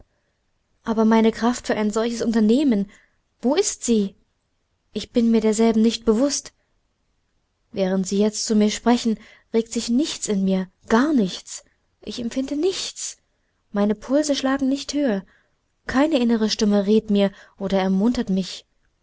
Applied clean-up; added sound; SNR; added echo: none; none; none; none.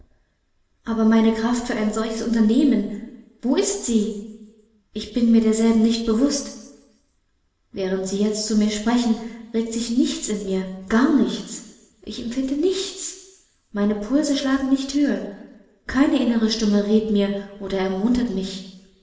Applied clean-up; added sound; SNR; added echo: none; none; none; reverberation time 1.0 s.